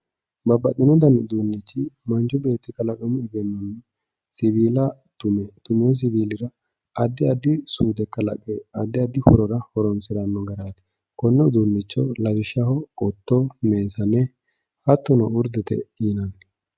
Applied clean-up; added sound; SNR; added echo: none; none; none; none.